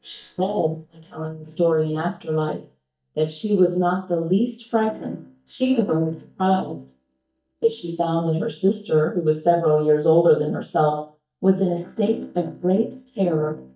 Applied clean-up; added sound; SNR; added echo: neural mask model DeepFilterNet 3.